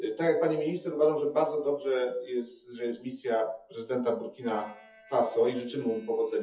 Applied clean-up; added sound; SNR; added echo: classical method WPE with log-MMSE.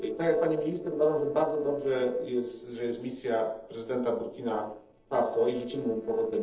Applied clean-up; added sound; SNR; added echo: neural separator model SepFormer DNS4.